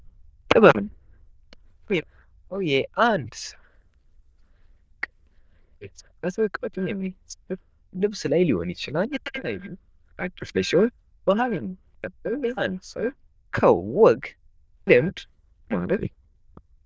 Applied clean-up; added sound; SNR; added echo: neural diffusion model UNIVERSE++.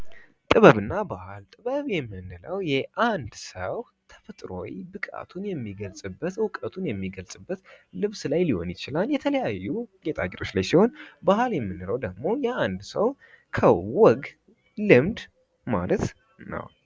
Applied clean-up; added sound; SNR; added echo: none; none; none; none.